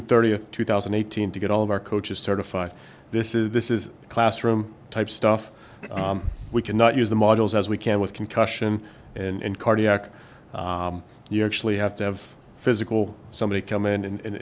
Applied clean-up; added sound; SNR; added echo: none; none; none; none.